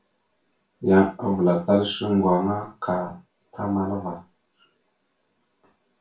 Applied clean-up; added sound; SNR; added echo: none; none; none; reverberation time 0.2 s.